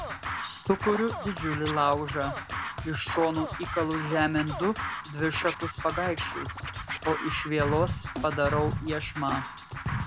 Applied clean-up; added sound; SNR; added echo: none; Scratching (performance technique); 4 dB; none.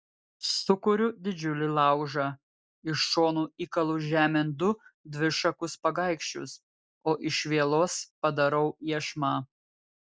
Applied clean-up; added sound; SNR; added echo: none; none; none; none.